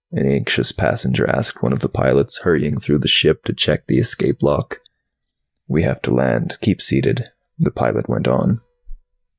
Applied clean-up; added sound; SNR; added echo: neural mask model DeepFilterNet 3.